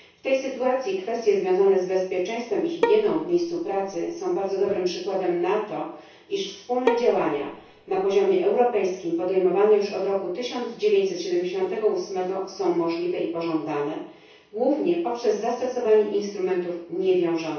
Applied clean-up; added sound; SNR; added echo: none; Bowed string instrument; 6 dB; reverberation time 0.6 s.